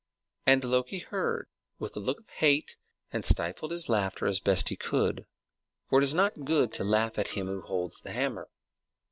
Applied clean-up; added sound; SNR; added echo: neural separator model SepFormer DNS4.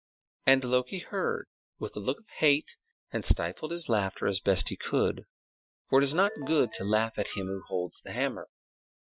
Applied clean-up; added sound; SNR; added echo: classical method Wiener filter.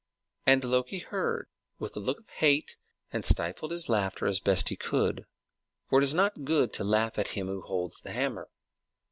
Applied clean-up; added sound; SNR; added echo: none; none; none; none.